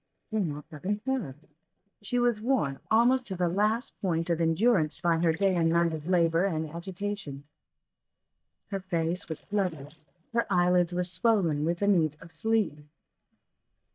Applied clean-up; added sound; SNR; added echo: neural mask model DeepFilterNet 3.